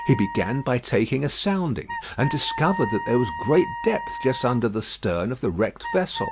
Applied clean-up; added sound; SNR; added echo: none; Wind instrument, woodwind instrument; 11 dB; none.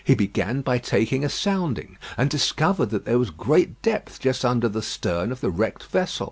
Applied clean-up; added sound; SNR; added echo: none; none; none; none.